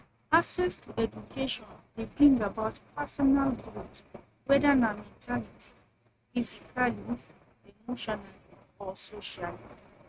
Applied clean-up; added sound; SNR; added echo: neural mask model RNNoise.